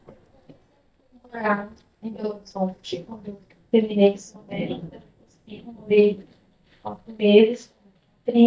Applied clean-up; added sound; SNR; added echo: neural mask model DeepFilterNet 3.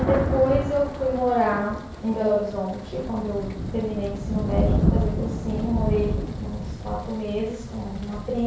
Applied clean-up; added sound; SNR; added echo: none; Thunder; 1 dB; reverberation time 0.6 s.